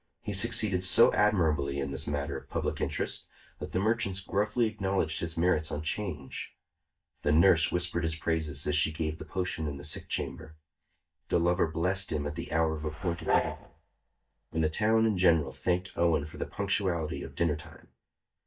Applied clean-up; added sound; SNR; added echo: neural mask model DeepFilterNet 3.